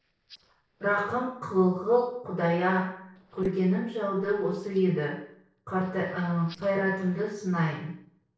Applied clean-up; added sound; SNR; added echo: neural separator model SepFormer DNS4.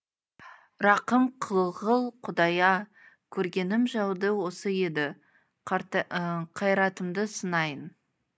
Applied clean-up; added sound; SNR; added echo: none; none; none; none.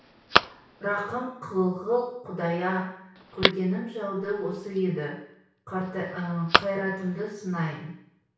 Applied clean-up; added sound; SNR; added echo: none; Telephone; 2 dB; reverberation time 0.6 s.